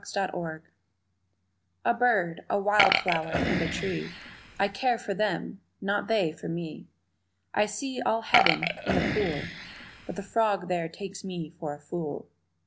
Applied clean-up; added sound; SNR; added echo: none; Burping, eructation; -1 dB; none.